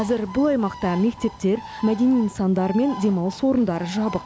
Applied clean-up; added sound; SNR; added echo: none; Bird; 16 dB; none.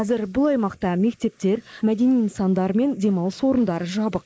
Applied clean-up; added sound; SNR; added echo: neural mask model Resemble Enhance denoiser.